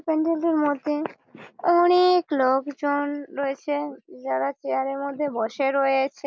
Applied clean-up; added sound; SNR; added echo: none; none; none; none.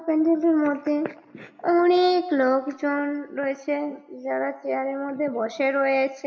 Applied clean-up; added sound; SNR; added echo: none; none; none; reverberation time 1.2 s.